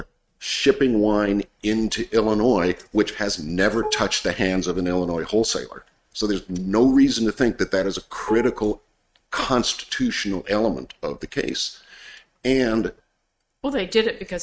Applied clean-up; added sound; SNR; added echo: neural mask model RNNoise.